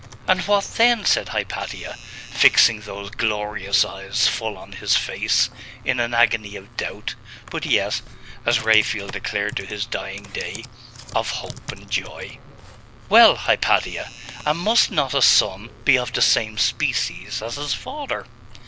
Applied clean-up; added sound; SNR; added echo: none; Computer keyboard + Doorbell; 18 dB; none.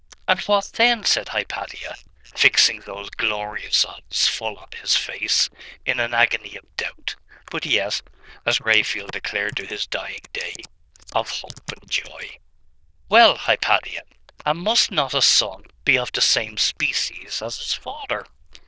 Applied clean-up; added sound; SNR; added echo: neural diffusion model UNIVERSE++.